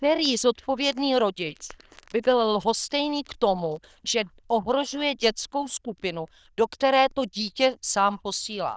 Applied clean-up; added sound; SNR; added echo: neural diffusion model UNIVERSE++.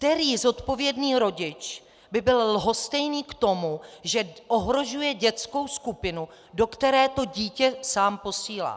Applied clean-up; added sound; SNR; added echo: none; none; none; none.